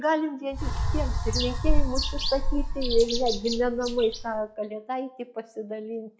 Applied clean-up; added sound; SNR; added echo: classical method log-MMSE.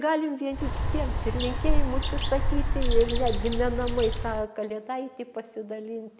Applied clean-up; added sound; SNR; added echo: none; Bird; -5 dB; none.